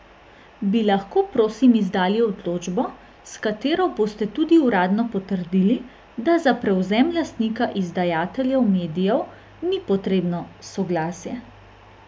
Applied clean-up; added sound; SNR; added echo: none; none; none; none.